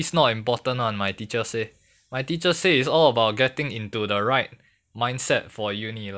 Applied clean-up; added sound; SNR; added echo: none; none; none; none.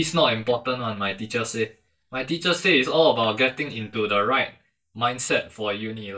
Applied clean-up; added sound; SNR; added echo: neural mask model DeepFilterNet 3.